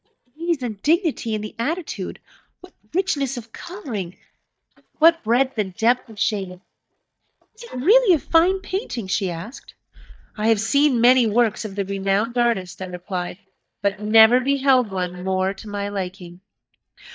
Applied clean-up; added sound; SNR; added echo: neural mask model DeepFilterNet 3.